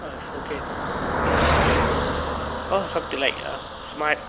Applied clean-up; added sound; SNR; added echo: none; Car passing by; -5 dB; none.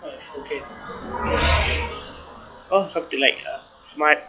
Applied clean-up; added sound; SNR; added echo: classical method log-MMSE.